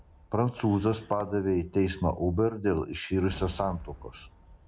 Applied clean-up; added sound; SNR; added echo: none; Cheering / Fireworks; 19 dB; none.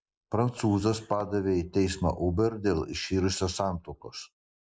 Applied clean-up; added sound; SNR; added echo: neural mask model Resemble Enhance denoiser.